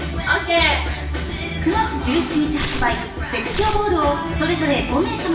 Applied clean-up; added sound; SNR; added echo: none; Tearing; 6 dB; reverberation time 0.8 s.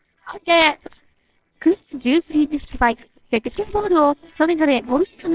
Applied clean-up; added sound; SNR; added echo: neural separator model SepFormer WHAMR!.